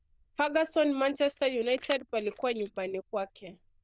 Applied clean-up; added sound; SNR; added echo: neural diffusion model UNIVERSE++.